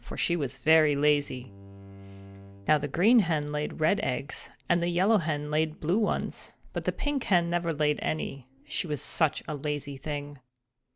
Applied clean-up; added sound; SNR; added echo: none; Bowed string instrument; 19 dB; none.